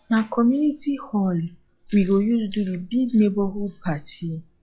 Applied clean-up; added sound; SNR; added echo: classical method log-MMSE.